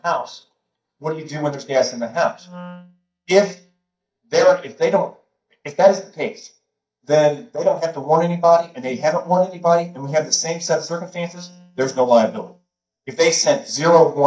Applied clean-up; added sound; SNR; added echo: neural mask model DeepFilterNet 3.